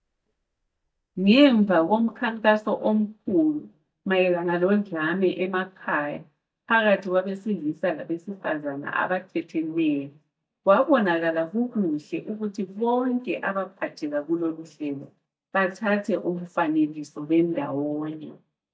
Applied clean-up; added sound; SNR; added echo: neural mask model DeepFilterNet 3.